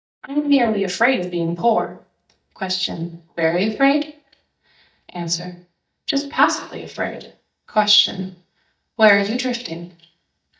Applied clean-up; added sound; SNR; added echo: neural mask model DeepFilterNet 3.